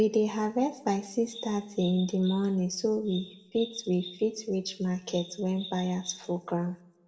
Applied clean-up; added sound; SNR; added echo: none; Bird vocalization, bird call, bird song; 17 dB; reverberation time 0.6 s.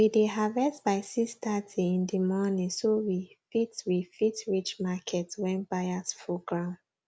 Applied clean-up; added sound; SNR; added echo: none; none; none; none.